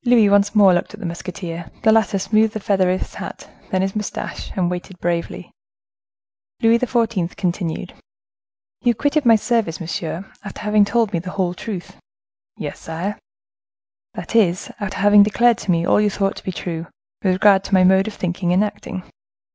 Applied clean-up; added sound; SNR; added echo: none; none; none; none.